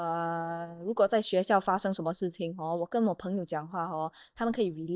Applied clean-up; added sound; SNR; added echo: neural mask model DeepFilterNet 3.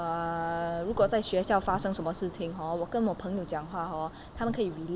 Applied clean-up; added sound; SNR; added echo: none; Buzz; 13 dB; none.